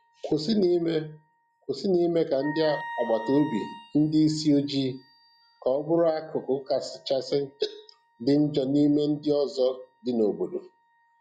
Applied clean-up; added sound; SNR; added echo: classical method log-MMSE.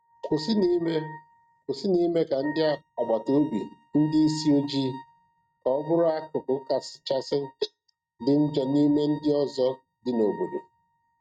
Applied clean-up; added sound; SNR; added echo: neural mask model RNNoise.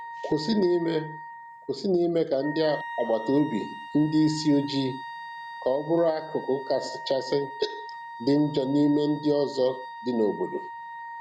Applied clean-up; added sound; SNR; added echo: none; Wind instrument, woodwind instrument; 13 dB; none.